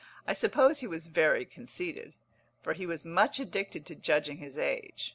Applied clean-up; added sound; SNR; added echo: none; none; none; none.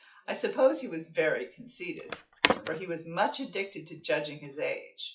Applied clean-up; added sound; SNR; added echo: classical method WPE with log-MMSE.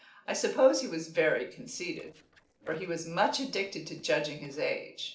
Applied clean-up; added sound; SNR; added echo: neural separator model SepFormer DNS4.